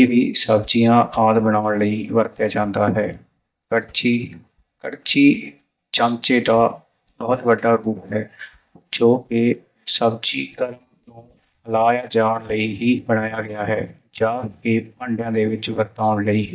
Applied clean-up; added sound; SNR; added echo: neural mask model DeepFilterNet 3.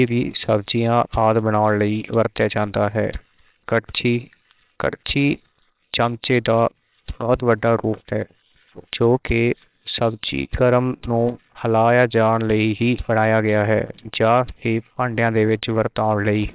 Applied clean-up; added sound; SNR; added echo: neural separator model SepFormer WHAMR!.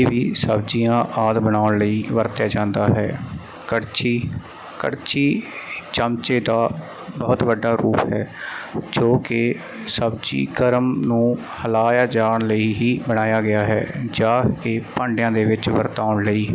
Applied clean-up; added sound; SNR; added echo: none; none; none; none.